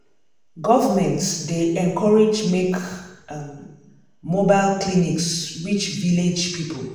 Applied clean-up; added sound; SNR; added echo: none; none; none; reverberation time 0.9 s.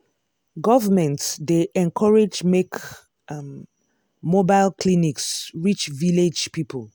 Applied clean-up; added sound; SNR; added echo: none; none; none; none.